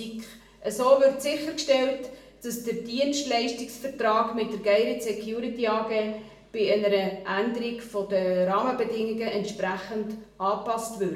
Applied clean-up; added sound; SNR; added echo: none; none; none; reverberation time 0.6 s.